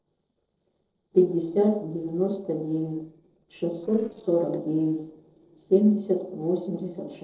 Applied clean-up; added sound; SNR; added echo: neural separator model SepFormer DNS4.